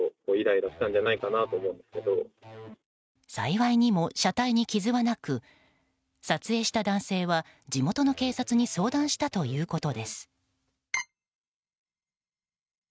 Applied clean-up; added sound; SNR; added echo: neural mask model RNNoise.